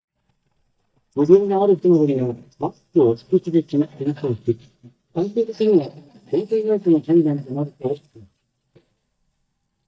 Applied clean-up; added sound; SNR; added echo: neural mask model DeepFilterNet 3.